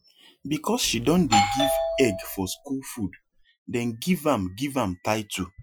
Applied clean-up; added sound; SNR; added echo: classical method Wiener filter.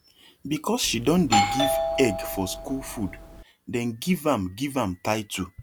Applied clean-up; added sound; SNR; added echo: none; Doorbell; 1 dB; none.